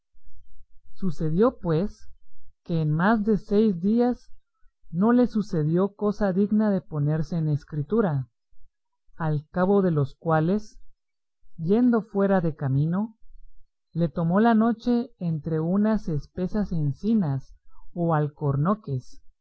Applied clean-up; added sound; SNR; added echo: none; none; none; none.